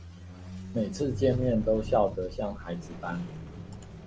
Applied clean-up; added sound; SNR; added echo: none; Squeak; 9 dB; none.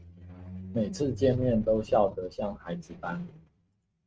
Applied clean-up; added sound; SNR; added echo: neural mask model RNNoise.